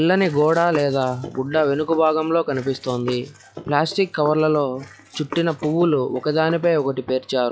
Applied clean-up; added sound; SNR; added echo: classical method log-MMSE.